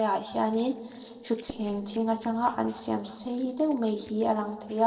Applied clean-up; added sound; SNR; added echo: neural separator model SepFormer DNS4.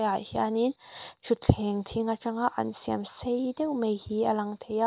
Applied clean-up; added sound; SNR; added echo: none; none; none; none.